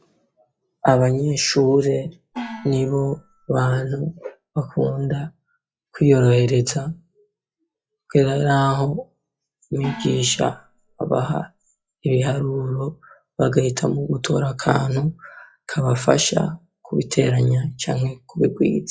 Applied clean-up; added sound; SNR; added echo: classical method log-MMSE.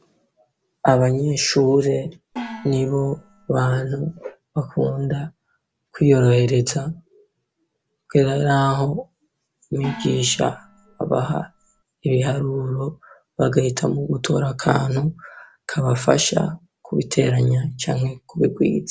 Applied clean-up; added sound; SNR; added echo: none; Gong; 16 dB; none.